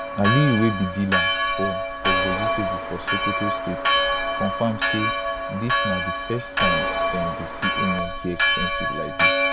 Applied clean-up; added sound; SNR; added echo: none; Church bell; -4 dB; none.